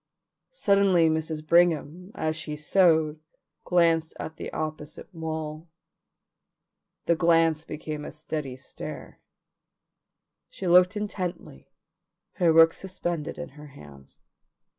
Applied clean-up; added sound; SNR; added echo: none; none; none; none.